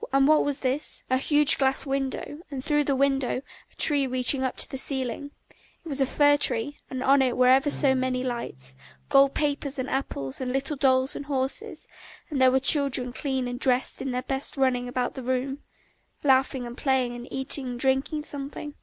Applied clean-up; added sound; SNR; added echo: none; Bowed string instrument; 20 dB; none.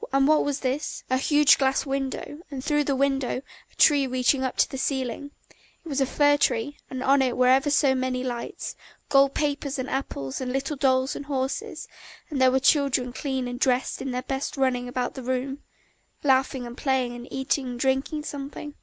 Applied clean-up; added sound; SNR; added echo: none; none; none; none.